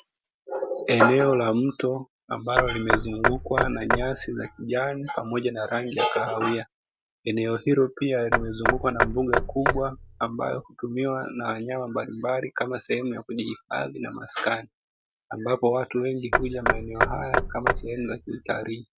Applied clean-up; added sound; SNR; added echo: none; Knock / Wood; 0 dB; none.